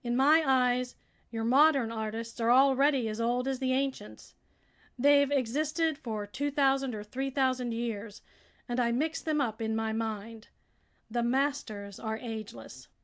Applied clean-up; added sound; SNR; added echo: none; none; none; none.